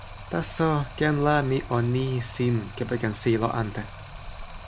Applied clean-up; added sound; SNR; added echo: none; Stream; 13 dB; none.